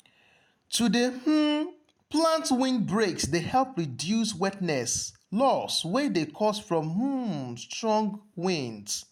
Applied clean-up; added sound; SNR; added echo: none; none; none; none.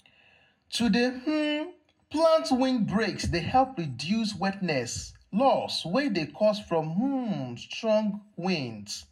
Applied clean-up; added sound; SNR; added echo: none; none; none; reverberation time 0.3 s.